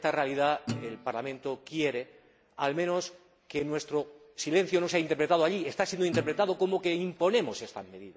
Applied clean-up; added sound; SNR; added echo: none; Guitar; 12 dB; none.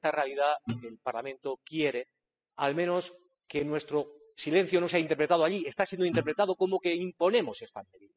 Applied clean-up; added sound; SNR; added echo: classical method spectral subtraction.